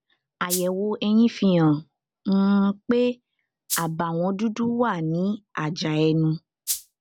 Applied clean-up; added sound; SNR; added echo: none; Rattle (instrument); 7 dB; none.